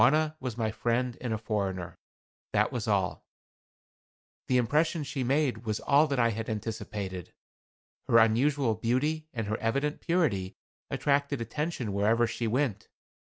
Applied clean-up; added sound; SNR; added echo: none; none; none; none.